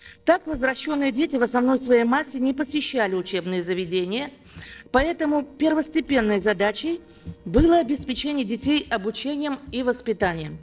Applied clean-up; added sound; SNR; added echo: neural separator model SepFormer DNS4.